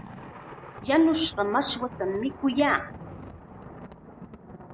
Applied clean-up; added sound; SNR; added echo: none; Thunder; 14 dB; none.